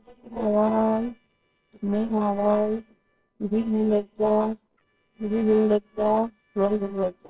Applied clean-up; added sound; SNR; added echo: neural separator model SepFormer WHAMR!.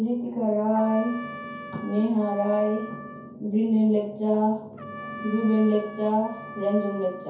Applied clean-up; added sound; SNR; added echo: none; Trumpet; 16 dB; reverberation time 0.6 s.